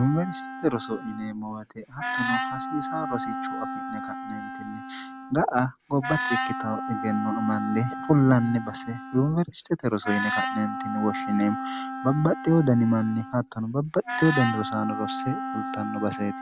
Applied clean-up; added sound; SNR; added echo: none; Wind instrument, woodwind instrument; 6 dB; none.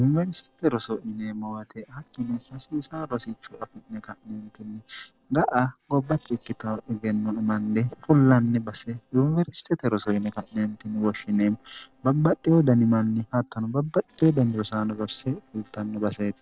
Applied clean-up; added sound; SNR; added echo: neural separator model SepFormer DNS4.